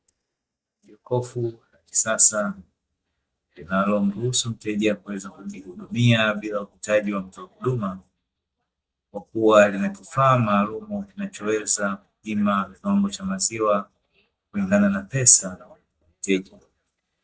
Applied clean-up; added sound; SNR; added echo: neural mask model DeepFilterNet 3.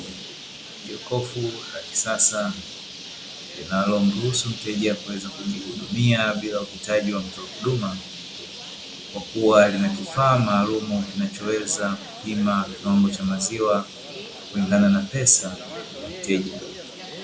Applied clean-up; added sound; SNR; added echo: none; Bird; 14 dB; none.